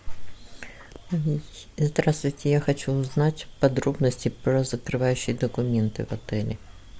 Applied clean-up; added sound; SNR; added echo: none; none; none; none.